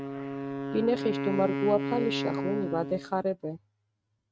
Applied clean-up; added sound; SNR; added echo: neural mask model RNNoise.